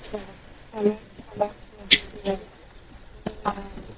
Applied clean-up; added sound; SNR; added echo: neural mask model DeepFilterNet 3.